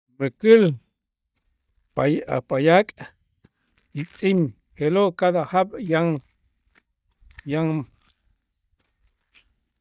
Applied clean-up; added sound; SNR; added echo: neural mask model DeepFilterNet 3.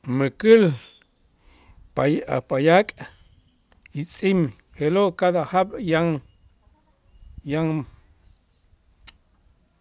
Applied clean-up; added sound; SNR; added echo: none; none; none; none.